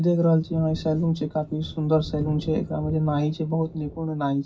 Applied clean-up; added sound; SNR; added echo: none; Thunder; 15 dB; reverberation time 0.4 s.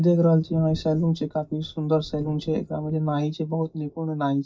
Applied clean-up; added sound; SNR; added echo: neural mask model DeepFilterNet 3.